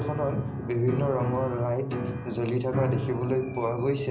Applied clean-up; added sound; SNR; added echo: none; Piano; 5 dB; reverberation time 0.5 s.